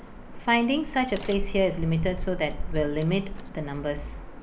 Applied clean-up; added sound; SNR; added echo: none; Crack; 6 dB; none.